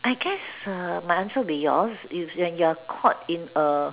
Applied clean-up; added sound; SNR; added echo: none; none; none; none.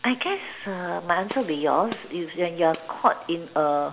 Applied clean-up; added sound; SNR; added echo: none; Gunshot, gunfire; 17 dB; reverberation time 1.2 s.